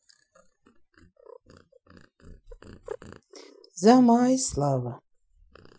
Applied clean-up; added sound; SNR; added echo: classical method Wiener filter.